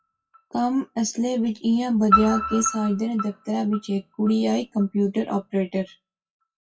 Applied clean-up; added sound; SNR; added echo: classical method WPE with log-MMSE.